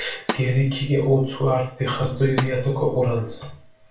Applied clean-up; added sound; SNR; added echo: none; Snare drum; 13 dB; reverberation time 0.3 s.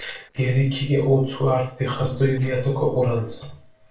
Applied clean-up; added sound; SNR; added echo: neural separator model SepFormer DNS4.